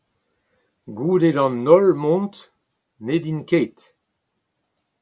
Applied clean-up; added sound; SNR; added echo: none; none; none; none.